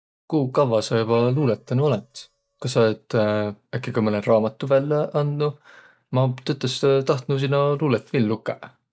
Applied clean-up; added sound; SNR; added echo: neural mask model DeepFilterNet 3.